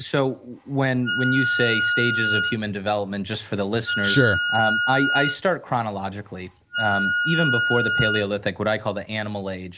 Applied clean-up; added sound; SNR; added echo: none; Wind instrument, woodwind instrument; 1 dB; none.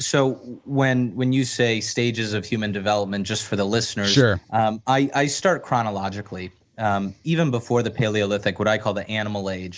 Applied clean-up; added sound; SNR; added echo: neural mask model Resemble Enhance denoiser.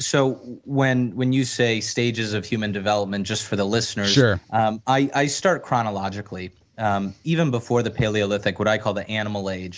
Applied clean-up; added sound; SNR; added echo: none; none; none; none.